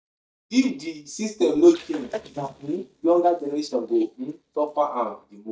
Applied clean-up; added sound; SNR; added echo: neural mask model DeepFilterNet 3.